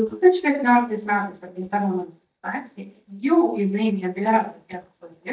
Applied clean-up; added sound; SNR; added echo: neural mask model DeepFilterNet 3.